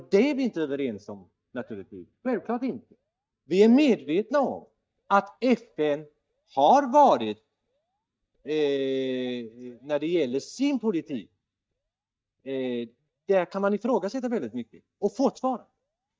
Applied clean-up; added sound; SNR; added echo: neural mask model DeepFilterNet 3.